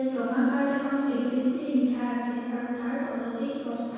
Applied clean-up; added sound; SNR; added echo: none; none; none; reverberation time 2.0 s.